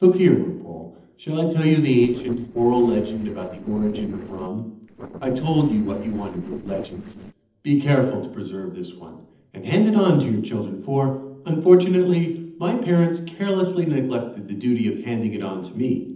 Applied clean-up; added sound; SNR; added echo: neural separator model SepFormer DNS4.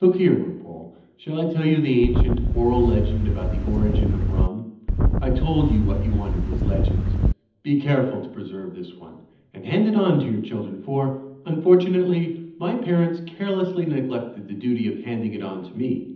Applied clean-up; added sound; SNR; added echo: none; Wind; -3 dB; reverberation time 0.8 s.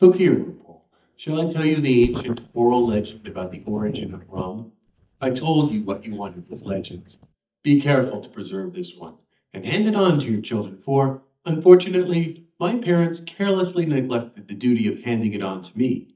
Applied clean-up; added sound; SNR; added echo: neural mask model DeepFilterNet 3.